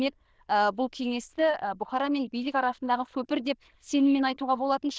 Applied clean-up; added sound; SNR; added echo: neural diffusion model UNIVERSE++.